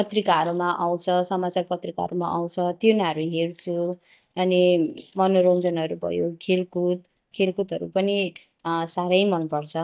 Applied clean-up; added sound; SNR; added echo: neural mask model DeepFilterNet 3.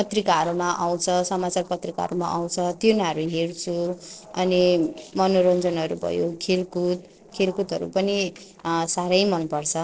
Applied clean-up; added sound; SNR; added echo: neural separator model SepFormer DNS4.